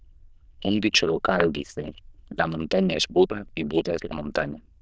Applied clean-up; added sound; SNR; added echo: neural diffusion model UNIVERSE++.